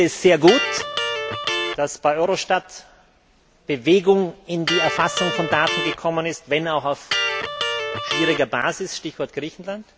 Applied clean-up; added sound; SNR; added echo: none; Electric guitar; 4 dB; none.